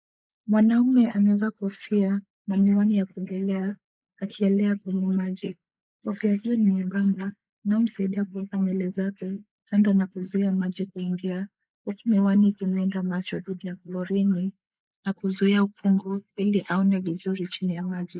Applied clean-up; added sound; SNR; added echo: neural mask model Resemble Enhance denoiser.